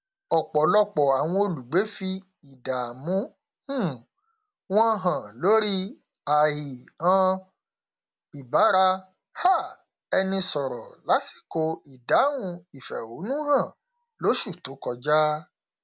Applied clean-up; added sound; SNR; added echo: none; none; none; none.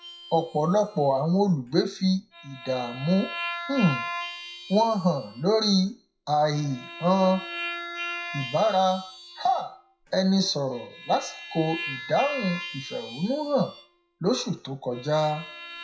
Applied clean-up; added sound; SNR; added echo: classical method WPE with log-MMSE.